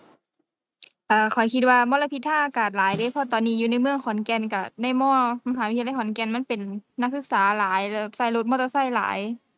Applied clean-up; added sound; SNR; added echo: neural mask model RNNoise.